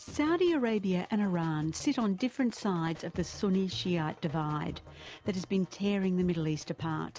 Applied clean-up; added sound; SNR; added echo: none; none; none; none.